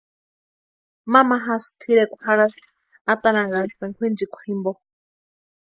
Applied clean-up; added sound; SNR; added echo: neural mask model Resemble Enhance denoiser.